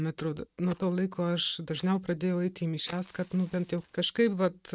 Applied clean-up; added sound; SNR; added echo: neural mask model RNNoise.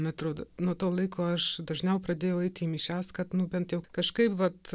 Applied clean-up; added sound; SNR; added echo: none; none; none; none.